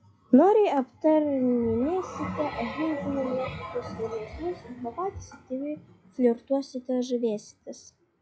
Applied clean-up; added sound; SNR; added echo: classical method log-MMSE.